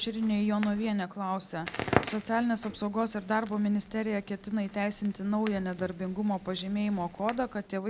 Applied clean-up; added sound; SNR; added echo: none; Crackle; 10 dB; none.